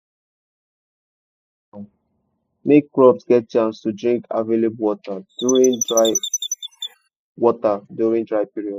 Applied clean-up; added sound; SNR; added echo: classical method spectral subtraction.